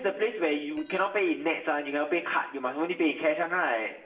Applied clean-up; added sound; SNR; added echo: neural separator model SepFormer DNS4.